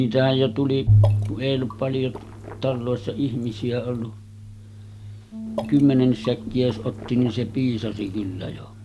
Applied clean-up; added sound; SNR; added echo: none; Water / Liquid + Bass guitar; 15 dB; none.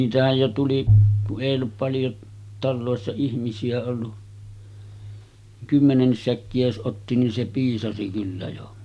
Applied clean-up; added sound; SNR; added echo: none; none; none; none.